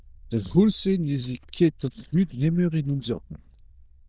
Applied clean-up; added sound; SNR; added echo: neural diffusion model UNIVERSE++.